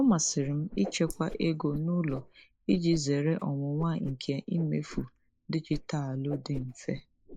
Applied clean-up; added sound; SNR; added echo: neural mask model Resemble Enhance denoiser.